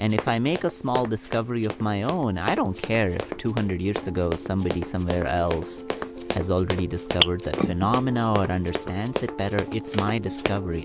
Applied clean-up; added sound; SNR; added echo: none; Run; 8 dB; none.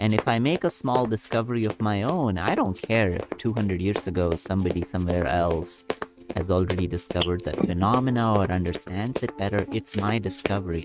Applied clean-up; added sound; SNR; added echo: neural mask model RNNoise.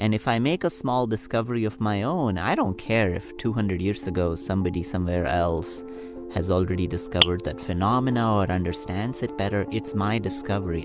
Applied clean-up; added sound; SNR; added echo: none; none; none; none.